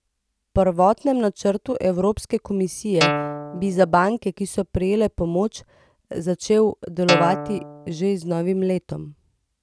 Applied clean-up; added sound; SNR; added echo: none; Guitar; 3 dB; none.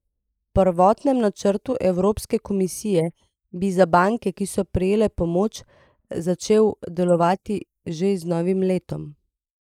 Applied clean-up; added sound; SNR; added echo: neural mask model Resemble Enhance denoiser.